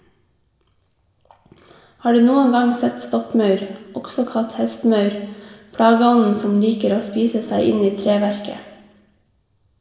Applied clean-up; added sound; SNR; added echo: none; Guitar; 19 dB; reverberation time 1.0 s.